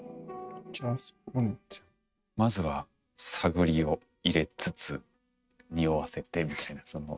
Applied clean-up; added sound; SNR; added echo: neural mask model RNNoise.